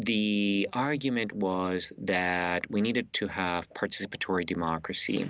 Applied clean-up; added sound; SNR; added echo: none; none; none; none.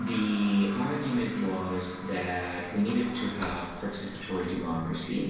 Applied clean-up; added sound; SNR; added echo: none; Toilet flush; 13 dB; reverberation time 1.0 s.